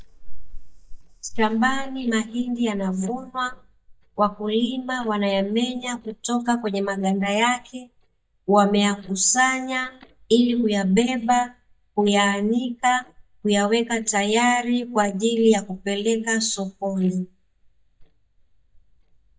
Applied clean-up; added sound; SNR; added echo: neural mask model DeepFilterNet 3.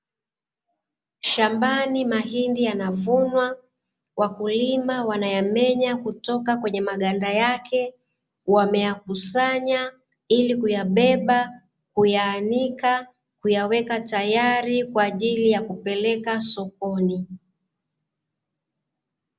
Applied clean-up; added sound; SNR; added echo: none; none; none; none.